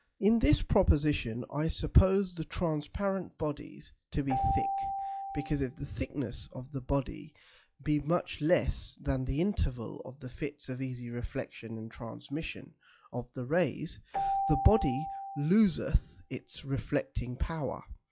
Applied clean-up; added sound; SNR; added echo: classical method log-MMSE.